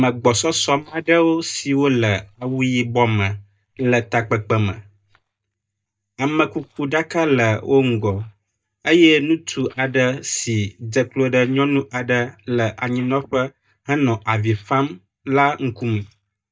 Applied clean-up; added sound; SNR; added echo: neural mask model DeepFilterNet 3.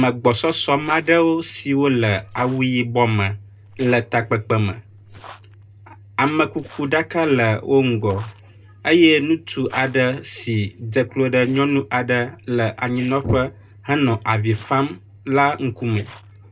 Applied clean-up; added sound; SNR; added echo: neural separator model SepFormer DNS4.